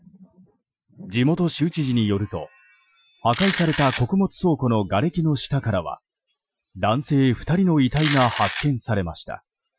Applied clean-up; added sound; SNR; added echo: classical method Wiener filter.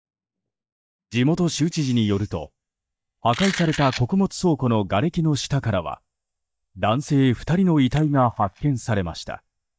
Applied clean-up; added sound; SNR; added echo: neural mask model DeepFilterNet 3.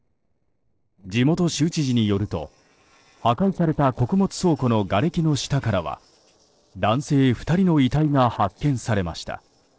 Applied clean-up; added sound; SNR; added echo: neural separator model SepFormer DNS4.